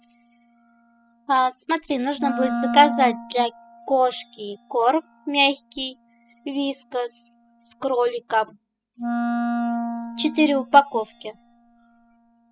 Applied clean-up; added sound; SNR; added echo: classical method spectral subtraction.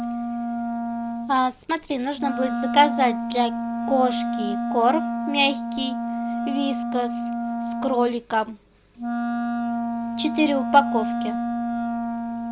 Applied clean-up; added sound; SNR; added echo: none; Wind instrument, woodwind instrument; 2 dB; none.